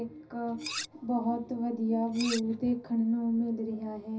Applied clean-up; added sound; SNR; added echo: none; Cutlery, silverware; 12 dB; reverberation time 0.4 s.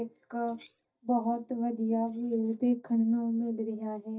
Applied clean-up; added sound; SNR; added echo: neural mask model DeepFilterNet 3.